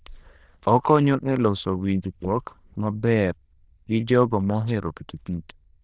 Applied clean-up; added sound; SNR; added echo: neural diffusion model UNIVERSE++.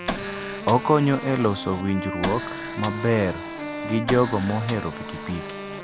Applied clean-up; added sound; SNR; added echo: none; Wind instrument, woodwind instrument + Printer; 7 dB; none.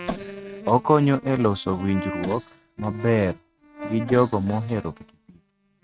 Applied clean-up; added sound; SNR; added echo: neural mask model RNNoise.